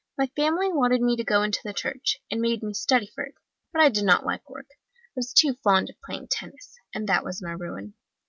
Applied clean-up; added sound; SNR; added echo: none; none; none; none.